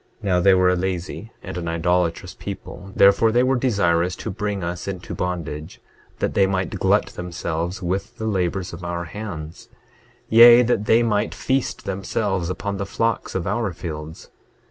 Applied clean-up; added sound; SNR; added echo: none; none; none; none.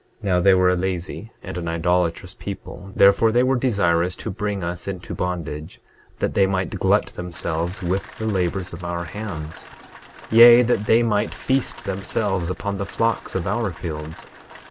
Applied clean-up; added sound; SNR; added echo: none; Rain; 19 dB; none.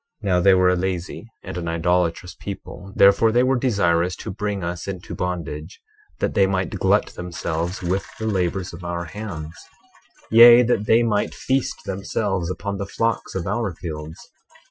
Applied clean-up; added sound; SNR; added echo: classical method Wiener filter.